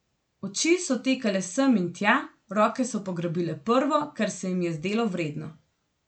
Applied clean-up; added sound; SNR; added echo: none; none; none; none.